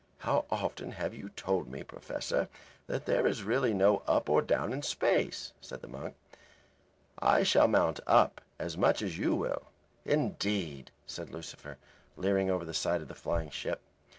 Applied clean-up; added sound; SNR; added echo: none; none; none; none.